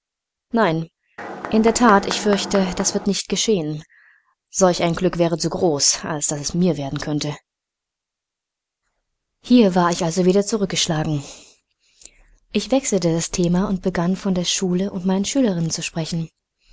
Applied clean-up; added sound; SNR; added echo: none; Mechanisms; 9 dB; none.